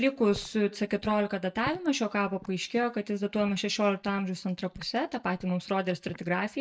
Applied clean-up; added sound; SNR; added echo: neural mask model DeepFilterNet 3.